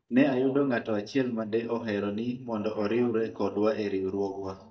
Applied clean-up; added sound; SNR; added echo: neural mask model DeepFilterNet 3.